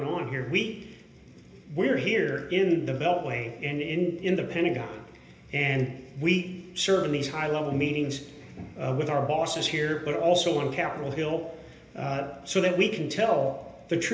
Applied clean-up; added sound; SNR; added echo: none; none; none; reverberation time 0.8 s.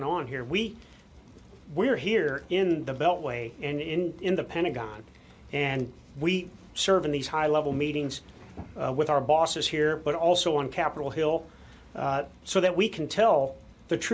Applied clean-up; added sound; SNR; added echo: none; none; none; none.